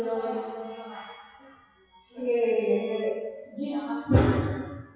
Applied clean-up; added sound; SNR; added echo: classical method WPE with log-MMSE.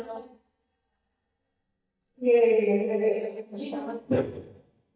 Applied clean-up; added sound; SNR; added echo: neural mask model DeepFilterNet 3.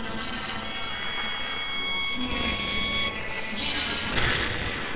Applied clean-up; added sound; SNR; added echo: neural separator model SepFormer WHAMR!.